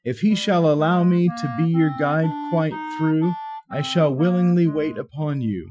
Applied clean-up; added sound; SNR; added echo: classical method Wiener filter.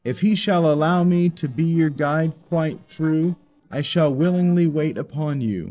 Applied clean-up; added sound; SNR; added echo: neural separator model SepFormer DNS4.